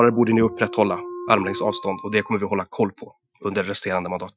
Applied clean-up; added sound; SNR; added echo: classical method Wiener filter.